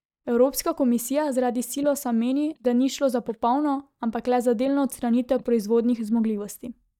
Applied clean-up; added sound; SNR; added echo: neural mask model DeepFilterNet 3.